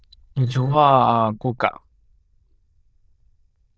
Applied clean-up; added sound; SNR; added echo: neural diffusion model UNIVERSE++.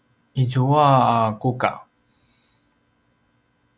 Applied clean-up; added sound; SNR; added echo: none; none; none; none.